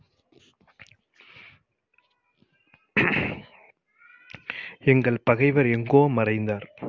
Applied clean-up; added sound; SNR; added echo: none; none; none; none.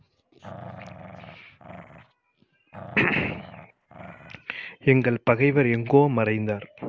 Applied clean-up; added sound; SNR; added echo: none; Growling; 17 dB; none.